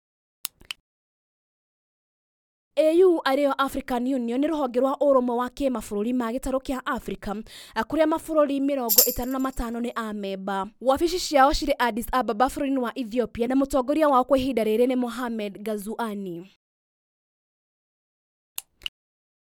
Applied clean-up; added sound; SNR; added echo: none; Tambourine; 1 dB; none.